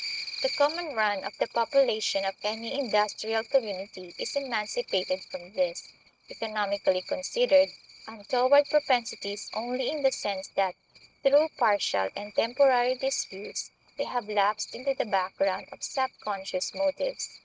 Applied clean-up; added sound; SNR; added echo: neural mask model RNNoise.